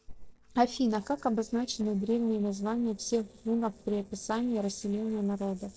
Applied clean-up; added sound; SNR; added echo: neural separator model SepFormer DNS4.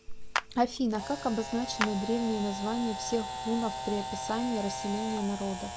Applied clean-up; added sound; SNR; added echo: none; Clapping + Camera; 6 dB; none.